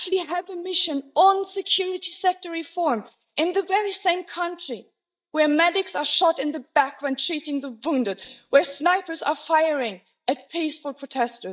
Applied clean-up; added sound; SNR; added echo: neural mask model DeepFilterNet 3.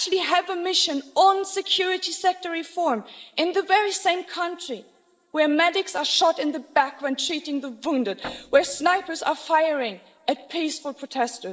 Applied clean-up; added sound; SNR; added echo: neural separator model SepFormer DNS4.